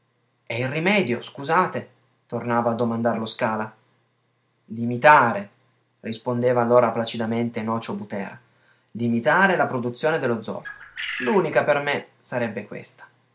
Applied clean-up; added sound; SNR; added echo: none; Bird; 10 dB; none.